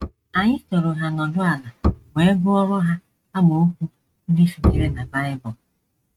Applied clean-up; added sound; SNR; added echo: neural mask model RNNoise.